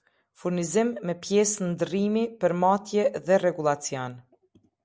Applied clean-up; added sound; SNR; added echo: none; none; none; none.